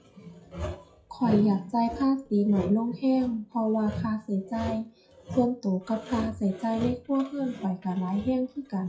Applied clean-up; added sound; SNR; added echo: classical method WPE with log-MMSE.